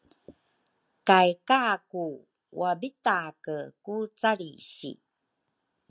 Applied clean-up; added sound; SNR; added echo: none; none; none; none.